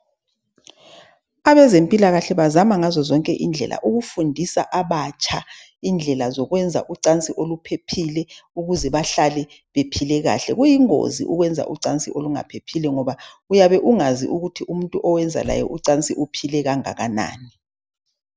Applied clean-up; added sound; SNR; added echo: none; Slam / Car; 18 dB; none.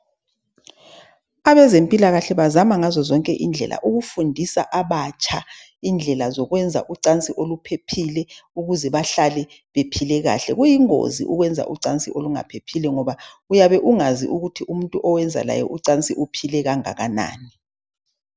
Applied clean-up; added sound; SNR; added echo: none; none; none; none.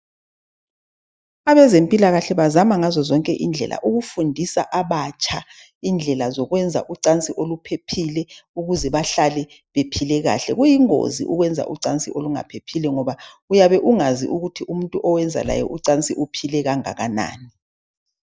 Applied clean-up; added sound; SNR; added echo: neural mask model DeepFilterNet 3.